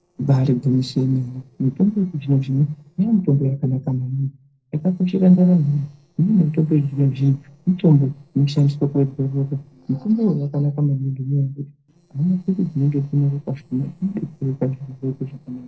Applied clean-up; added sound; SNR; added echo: neural separator model SepFormer DNS4.